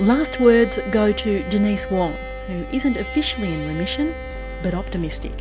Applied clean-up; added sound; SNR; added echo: none; Bowed string instrument; 12 dB; none.